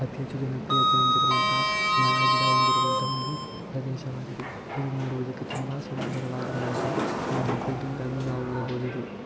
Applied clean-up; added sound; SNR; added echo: none; Sliding door; -4 dB; none.